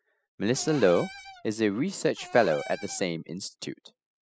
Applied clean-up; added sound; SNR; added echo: classical method spectral subtraction.